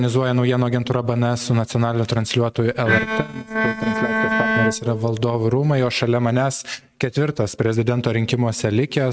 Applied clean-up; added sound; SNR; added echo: neural mask model RNNoise.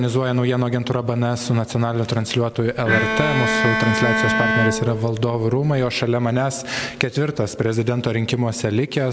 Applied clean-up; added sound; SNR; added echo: none; Bowed string instrument; 1 dB; none.